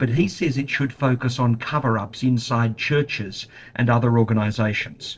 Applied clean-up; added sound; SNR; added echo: neural separator model SepFormer DNS4.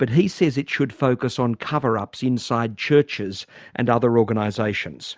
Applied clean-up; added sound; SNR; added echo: none; none; none; none.